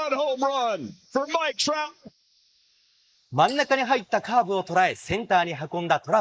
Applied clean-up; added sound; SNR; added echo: neural mask model Resemble Enhance denoiser.